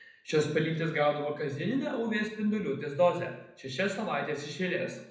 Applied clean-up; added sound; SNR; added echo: none; none; none; reverberation time 0.7 s.